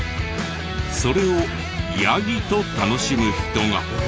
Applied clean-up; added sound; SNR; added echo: none; none; none; none.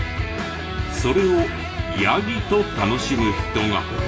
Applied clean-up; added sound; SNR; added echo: none; none; none; reverberation time 0.7 s.